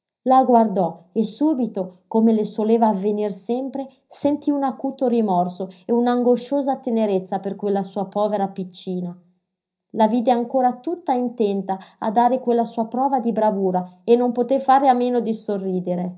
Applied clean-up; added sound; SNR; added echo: none; none; none; reverberation time 0.5 s.